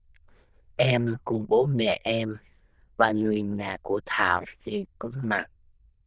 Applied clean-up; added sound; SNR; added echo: neural diffusion model UNIVERSE++.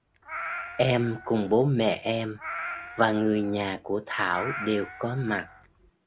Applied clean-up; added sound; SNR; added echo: none; Meow; 12 dB; none.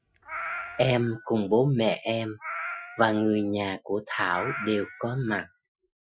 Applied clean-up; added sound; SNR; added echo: classical method Wiener filter.